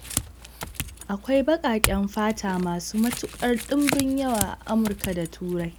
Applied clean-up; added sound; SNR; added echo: none; Chink, clink / Domestic sounds, home sounds; 7 dB; none.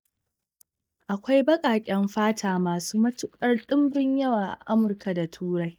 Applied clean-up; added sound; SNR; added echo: neural mask model DeepFilterNet 3.